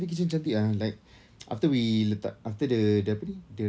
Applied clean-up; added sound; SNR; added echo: none; none; none; none.